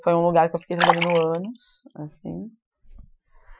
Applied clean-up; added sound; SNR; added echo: classical method Wiener filter.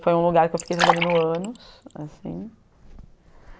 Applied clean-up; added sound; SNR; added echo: none; Fill (with liquid); 3 dB; none.